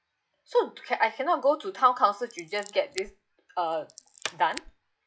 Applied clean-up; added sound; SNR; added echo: classical method log-MMSE.